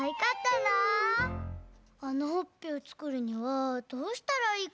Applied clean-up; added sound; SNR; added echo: none; none; none; none.